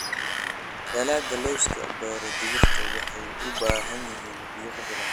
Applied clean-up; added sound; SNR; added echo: none; Wind + Crackle; -4 dB; none.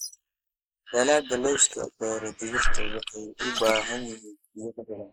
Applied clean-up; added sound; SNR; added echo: neural mask model Resemble Enhance denoiser.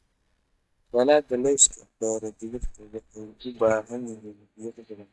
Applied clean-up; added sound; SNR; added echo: neural mask model DeepFilterNet 3.